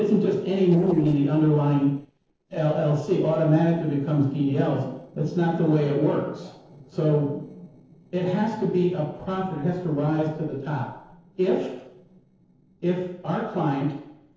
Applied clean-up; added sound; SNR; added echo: neural separator model SepFormer DNS4.